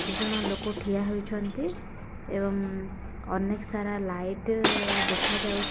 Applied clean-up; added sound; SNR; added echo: none; Shatter; 0 dB; none.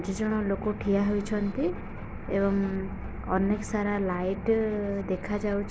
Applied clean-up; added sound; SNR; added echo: none; none; none; none.